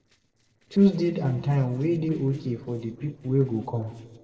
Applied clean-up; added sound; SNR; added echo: neural separator model SepFormer DNS4.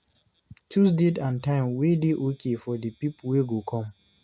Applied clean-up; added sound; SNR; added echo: none; none; none; none.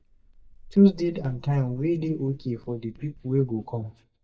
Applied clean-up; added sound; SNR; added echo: neural mask model DeepFilterNet 3.